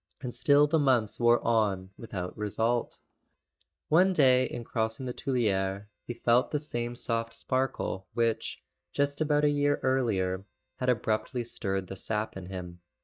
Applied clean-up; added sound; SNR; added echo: neural mask model DeepFilterNet 3.